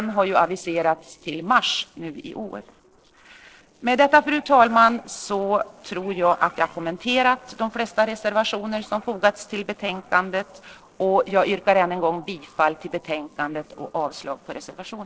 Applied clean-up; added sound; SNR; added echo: neural separator model SepFormer DNS4.